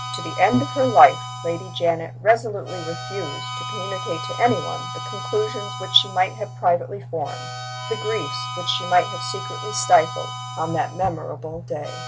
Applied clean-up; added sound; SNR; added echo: none; Harmonica; 10 dB; none.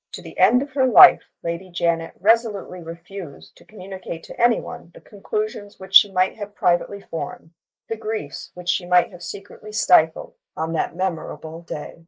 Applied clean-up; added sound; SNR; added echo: neural mask model Resemble Enhance denoiser.